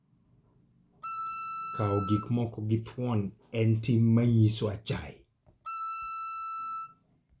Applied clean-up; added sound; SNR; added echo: none; Wind instrument, woodwind instrument; 8 dB; none.